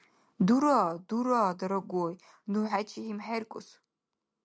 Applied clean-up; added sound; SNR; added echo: none; none; none; none.